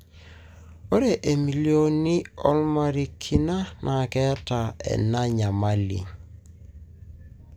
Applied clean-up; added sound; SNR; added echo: none; none; none; none.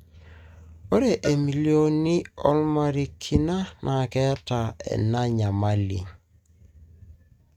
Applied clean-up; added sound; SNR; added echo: neural mask model RNNoise.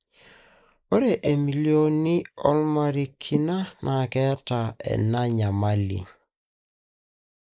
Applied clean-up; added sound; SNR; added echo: neural mask model Resemble Enhance denoiser.